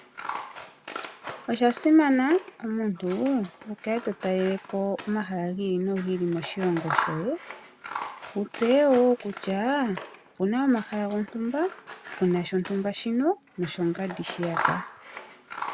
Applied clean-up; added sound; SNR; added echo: none; Scissors; 11 dB; none.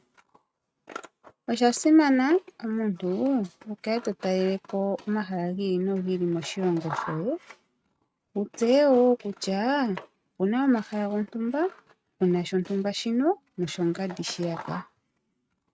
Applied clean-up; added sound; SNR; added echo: neural mask model RNNoise.